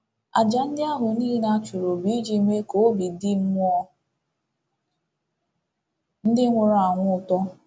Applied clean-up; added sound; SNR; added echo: none; none; none; none.